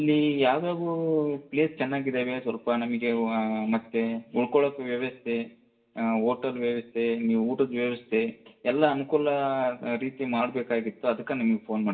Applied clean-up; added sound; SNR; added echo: none; none; none; reverberation time 0.5 s.